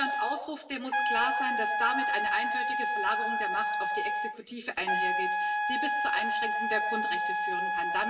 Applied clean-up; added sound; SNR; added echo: none; Trumpet; -5 dB; reverberation time 1.0 s.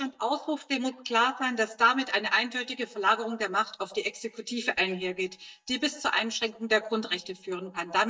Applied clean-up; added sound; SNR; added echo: neural mask model DeepFilterNet 3.